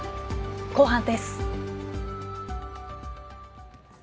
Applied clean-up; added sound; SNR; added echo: none; none; none; none.